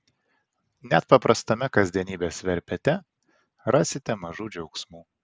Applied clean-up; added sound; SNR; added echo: none; none; none; none.